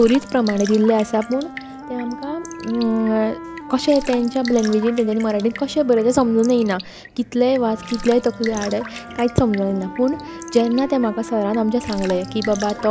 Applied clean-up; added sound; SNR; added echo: none; Wind instrument, woodwind instrument + Raindrop / Drip; 14 dB; none.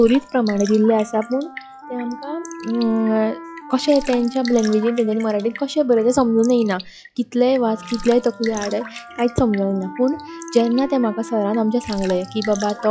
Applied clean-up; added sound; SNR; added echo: classical method log-MMSE.